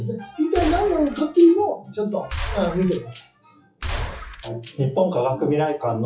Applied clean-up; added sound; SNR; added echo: classical method WPE with log-MMSE.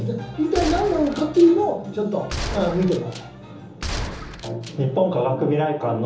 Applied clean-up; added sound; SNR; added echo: none; Gunshot, gunfire; 10 dB; reverberation time 1.2 s.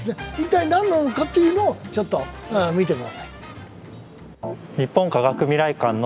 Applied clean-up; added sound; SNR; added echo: none; none; none; none.